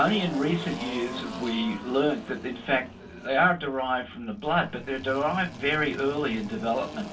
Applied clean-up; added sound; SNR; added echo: none; Engine; 13 dB; reverberation time 0.2 s.